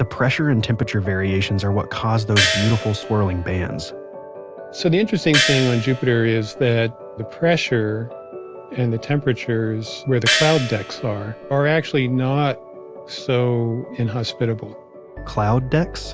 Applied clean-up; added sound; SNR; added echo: none; Gong; 3 dB; none.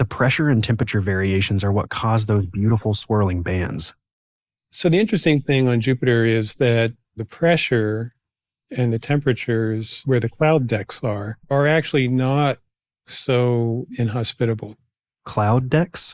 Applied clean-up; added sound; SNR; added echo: neural mask model Resemble Enhance denoiser.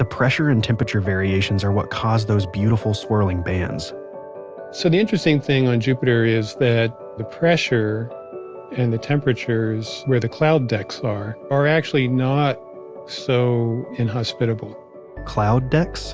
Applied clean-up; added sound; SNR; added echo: none; none; none; none.